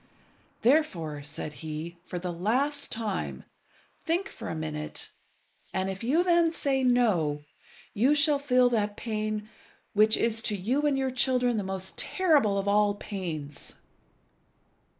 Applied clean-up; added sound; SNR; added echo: neural mask model Resemble Enhance denoiser.